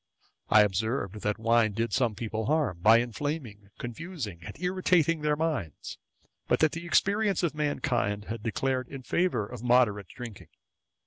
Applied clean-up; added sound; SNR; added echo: none; none; none; none.